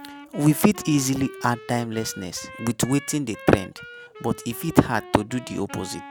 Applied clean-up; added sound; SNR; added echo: none; Wind instrument, woodwind instrument; 17 dB; none.